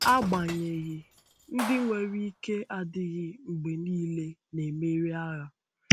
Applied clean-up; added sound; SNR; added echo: none; Clapping + Shatter / Crushing; 11 dB; none.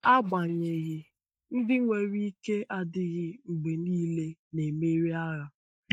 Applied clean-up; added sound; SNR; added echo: neural mask model DeepFilterNet 3.